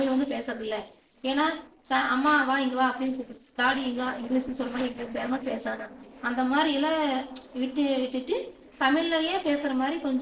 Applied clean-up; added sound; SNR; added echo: neural separator model SepFormer DNS4.